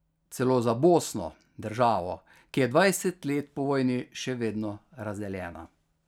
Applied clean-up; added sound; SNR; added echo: none; none; none; none.